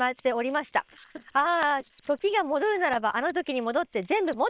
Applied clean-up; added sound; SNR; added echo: neural separator model SepFormer WHAM!.